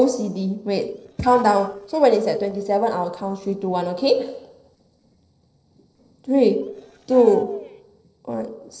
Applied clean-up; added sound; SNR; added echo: neural separator model SepFormer DNS4.